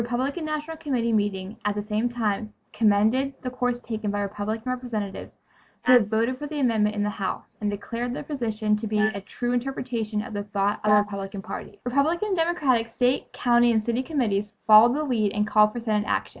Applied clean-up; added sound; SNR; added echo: neural mask model Resemble Enhance denoiser.